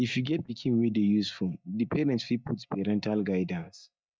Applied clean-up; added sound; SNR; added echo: neural mask model DeepFilterNet 3.